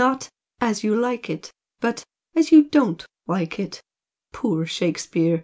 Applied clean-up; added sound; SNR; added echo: none; none; none; none.